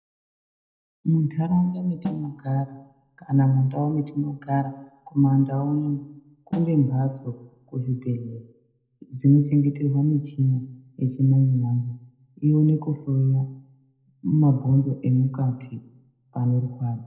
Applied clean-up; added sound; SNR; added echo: neural separator model SepFormer DNS4.